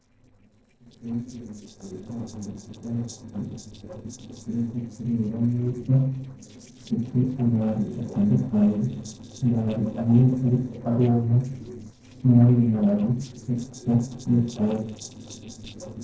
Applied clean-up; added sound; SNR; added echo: neural separator model SepFormer DNS4.